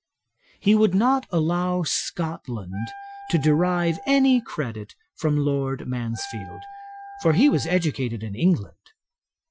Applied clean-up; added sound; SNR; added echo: classical method Wiener filter.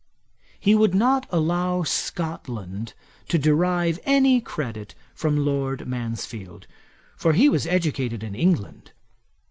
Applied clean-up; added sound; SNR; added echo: none; none; none; none.